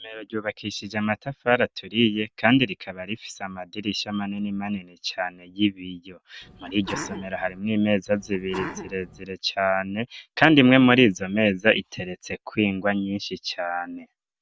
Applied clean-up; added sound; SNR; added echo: none; Sneeze; 13 dB; none.